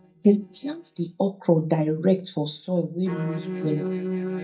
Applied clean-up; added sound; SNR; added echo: neural mask model DeepFilterNet 3.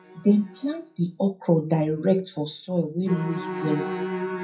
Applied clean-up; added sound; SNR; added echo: classical method WPE with log-MMSE.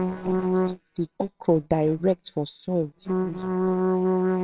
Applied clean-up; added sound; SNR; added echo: neural separator model SepFormer WHAMR!.